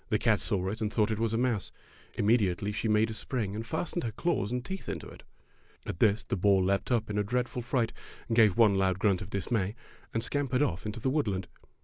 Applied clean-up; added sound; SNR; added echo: none; none; none; none.